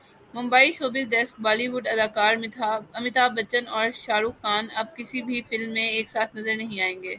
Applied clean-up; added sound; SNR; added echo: none; none; none; none.